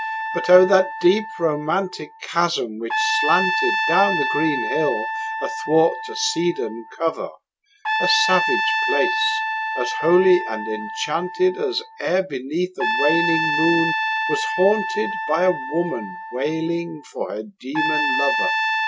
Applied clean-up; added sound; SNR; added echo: none; Trumpet; 3 dB; none.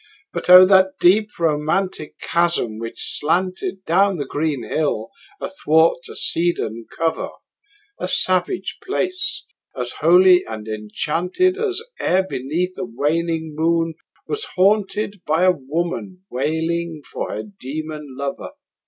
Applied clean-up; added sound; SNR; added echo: none; none; none; none.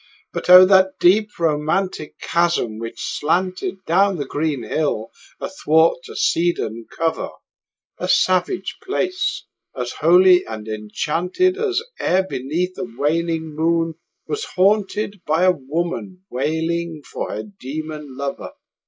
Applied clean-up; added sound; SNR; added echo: neural mask model Resemble Enhance denoiser.